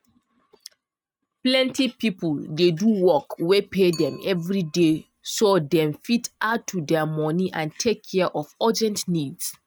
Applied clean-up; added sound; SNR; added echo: neural mask model RNNoise.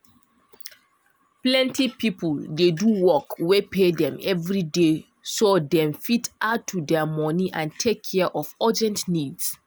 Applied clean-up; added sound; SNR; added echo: none; none; none; none.